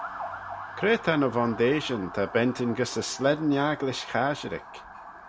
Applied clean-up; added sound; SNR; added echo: none; Motor vehicle (road) / Siren; 13 dB; none.